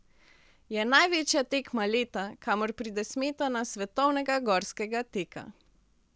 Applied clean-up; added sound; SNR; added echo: none; none; none; none.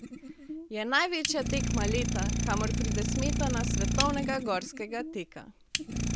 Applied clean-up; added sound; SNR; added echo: none; Idling; -2 dB; none.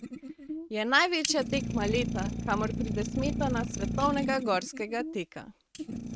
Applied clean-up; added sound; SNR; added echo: neural mask model RNNoise.